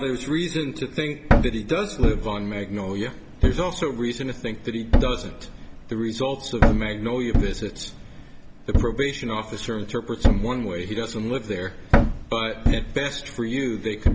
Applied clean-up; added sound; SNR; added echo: none; Thump, thud; -3 dB; none.